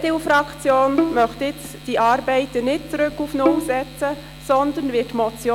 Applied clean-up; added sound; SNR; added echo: none; Bowed string instrument; 7 dB; none.